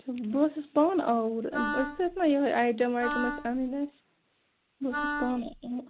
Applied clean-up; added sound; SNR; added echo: none; Wind instrument, woodwind instrument; 6 dB; none.